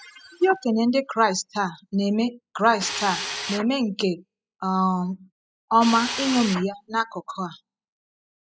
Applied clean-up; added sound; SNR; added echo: classical method spectral subtraction.